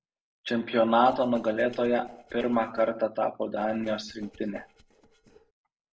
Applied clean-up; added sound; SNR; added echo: neural separator model SepFormer DNS4.